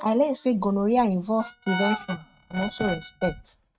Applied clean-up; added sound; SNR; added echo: neural mask model RNNoise.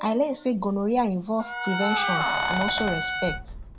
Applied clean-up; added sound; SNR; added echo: none; Trumpet + Keys jangling; 3 dB; none.